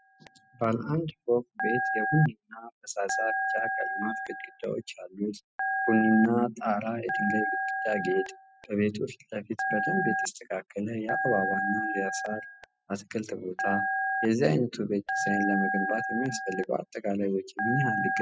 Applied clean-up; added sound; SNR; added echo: classical method spectral subtraction.